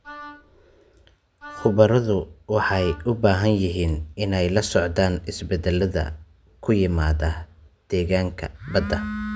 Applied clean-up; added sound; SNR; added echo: none; Wind instrument, woodwind instrument; 20 dB; none.